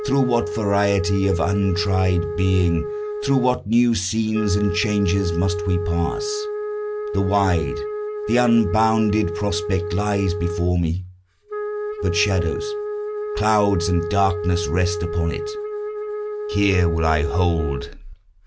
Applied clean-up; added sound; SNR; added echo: none; Wind instrument, woodwind instrument; 6 dB; none.